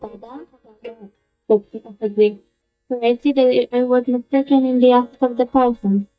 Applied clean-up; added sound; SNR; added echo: neural mask model DeepFilterNet 3.